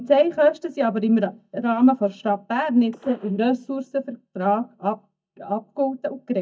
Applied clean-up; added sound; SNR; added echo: neural mask model DeepFilterNet 3.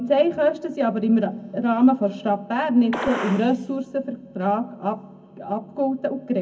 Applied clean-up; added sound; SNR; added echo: none; Gunshot, gunfire; 10 dB; reverberation time 0.3 s.